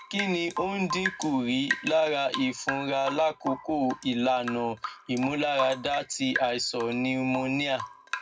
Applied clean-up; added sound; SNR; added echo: none; Drip / Rain; 9 dB; reverberation time 0.3 s.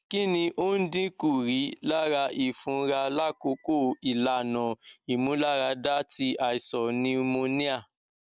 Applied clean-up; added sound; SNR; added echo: none; none; none; none.